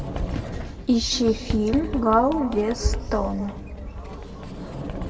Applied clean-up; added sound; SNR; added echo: none; Sliding door; 9 dB; reverberation time 1.9 s.